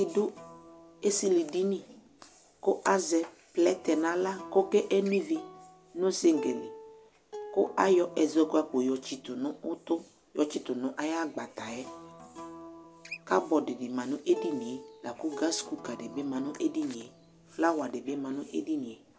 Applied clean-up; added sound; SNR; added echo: none; Acoustic guitar; 17 dB; none.